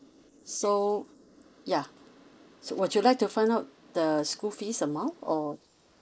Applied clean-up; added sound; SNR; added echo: neural mask model Resemble Enhance denoiser.